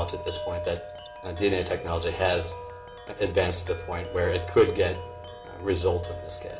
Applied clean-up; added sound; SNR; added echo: none; Wind chime; 12 dB; reverberation time 1.8 s.